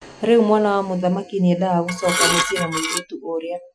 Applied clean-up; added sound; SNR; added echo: classical method Wiener filter.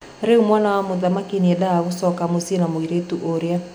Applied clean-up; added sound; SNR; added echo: none; none; none; none.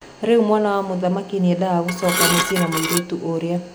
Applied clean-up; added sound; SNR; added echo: none; Dishes, pots, and pans / Glass; 2 dB; none.